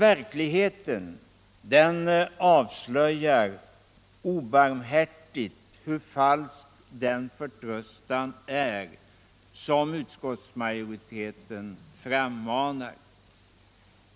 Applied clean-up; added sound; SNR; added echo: none; none; none; none.